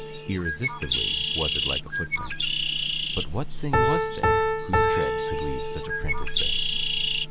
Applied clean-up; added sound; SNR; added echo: none; Bird + Piano; -4 dB; none.